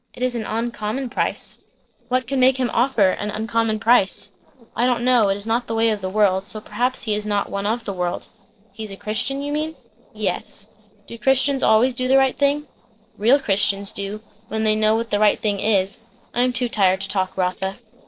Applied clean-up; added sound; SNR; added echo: neural separator model SepFormer DNS4.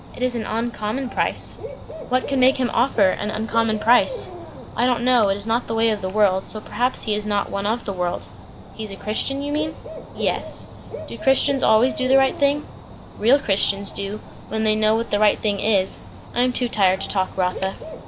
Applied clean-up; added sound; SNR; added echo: none; Bird / Dog; 13 dB; none.